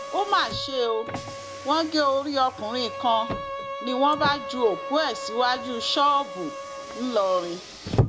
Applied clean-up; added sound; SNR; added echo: none; Car + Bowed string instrument; 7 dB; none.